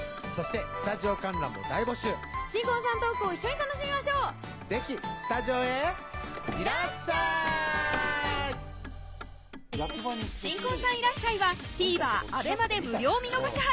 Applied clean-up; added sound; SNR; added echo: none; Motor vehicle (road); 16 dB; none.